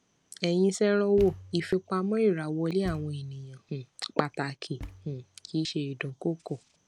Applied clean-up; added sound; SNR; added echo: none; Thump, thud; 19 dB; none.